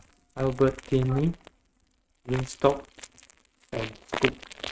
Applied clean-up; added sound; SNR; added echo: neural mask model RNNoise.